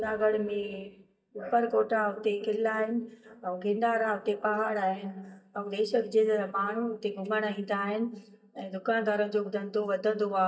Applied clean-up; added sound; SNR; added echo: neural mask model DeepFilterNet 3.